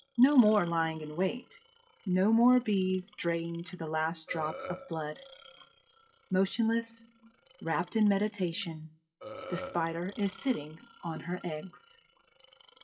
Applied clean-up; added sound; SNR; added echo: classical method WPE with log-MMSE.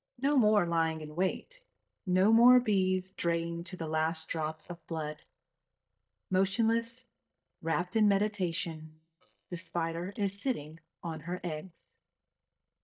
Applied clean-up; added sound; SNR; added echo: neural mask model DeepFilterNet 3.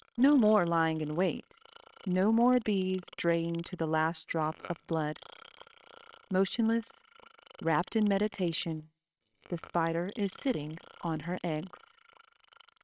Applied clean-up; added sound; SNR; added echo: neural separator model SepFormer WHAMR!.